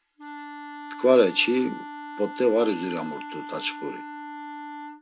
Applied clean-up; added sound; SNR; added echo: none; Wind instrument, woodwind instrument; 12 dB; none.